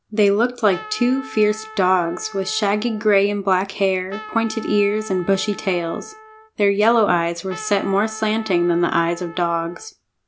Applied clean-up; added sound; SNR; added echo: none; Trumpet; 18 dB; none.